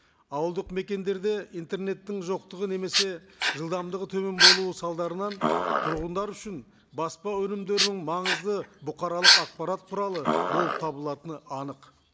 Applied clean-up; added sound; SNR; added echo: none; Dog; -5 dB; none.